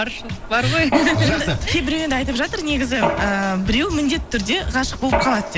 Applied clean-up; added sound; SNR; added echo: none; Mechanisms; 7 dB; none.